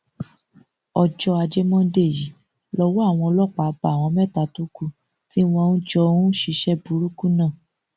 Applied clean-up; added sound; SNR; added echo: none; none; none; none.